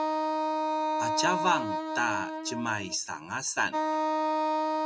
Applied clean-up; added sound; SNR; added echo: none; Wind instrument, woodwind instrument; -3 dB; none.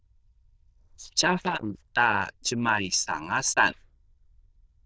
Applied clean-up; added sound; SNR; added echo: neural diffusion model UNIVERSE++.